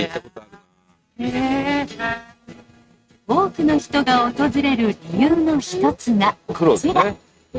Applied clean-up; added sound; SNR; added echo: neural mask model RNNoise.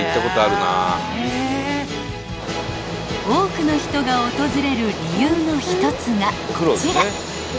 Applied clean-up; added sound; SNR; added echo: none; none; none; none.